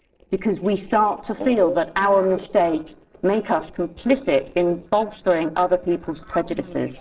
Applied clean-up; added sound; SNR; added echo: neural separator model SepFormer DNS4.